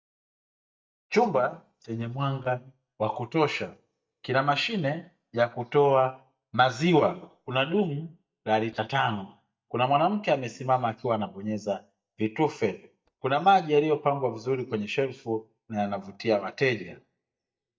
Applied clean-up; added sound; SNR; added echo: neural mask model DeepFilterNet 3.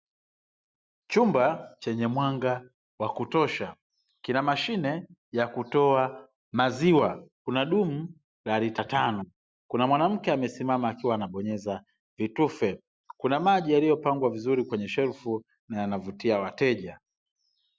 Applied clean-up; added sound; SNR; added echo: none; none; none; none.